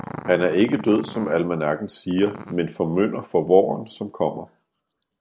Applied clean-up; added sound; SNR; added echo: none; Growling; 18 dB; none.